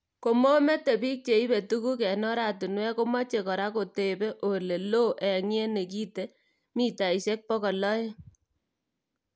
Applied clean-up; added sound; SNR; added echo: none; none; none; none.